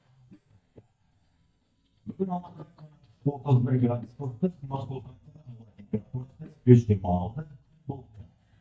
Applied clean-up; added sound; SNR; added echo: neural mask model DeepFilterNet 3.